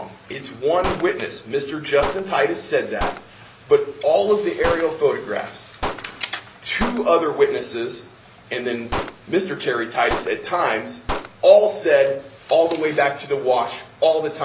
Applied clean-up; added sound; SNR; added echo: none; Gunshot, gunfire; 11 dB; none.